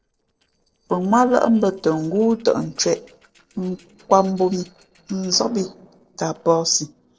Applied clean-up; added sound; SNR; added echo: neural separator model SepFormer DNS4.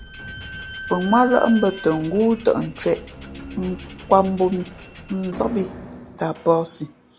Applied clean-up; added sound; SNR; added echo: none; Squeak / Slam; 14 dB; none.